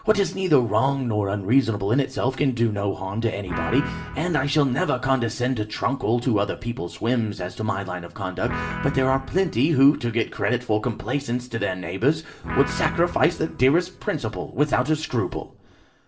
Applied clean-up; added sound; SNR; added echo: none; Guitar; 11 dB; reverberation time 0.4 s.